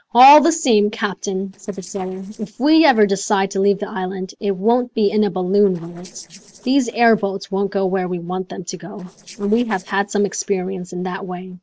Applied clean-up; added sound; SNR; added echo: neural separator model SepFormer DNS4.